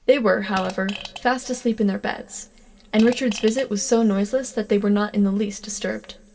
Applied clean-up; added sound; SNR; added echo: none; Fart; 15 dB; reverberation time 1.9 s.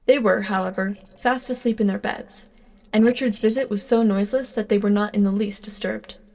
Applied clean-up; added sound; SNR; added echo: neural separator model SepFormer DNS4.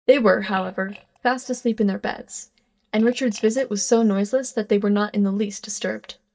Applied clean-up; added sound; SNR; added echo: neural mask model DeepFilterNet 3.